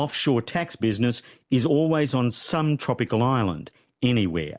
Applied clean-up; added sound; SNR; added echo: none; none; none; none.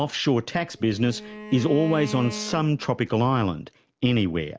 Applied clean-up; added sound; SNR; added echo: none; Bowed string instrument; 14 dB; none.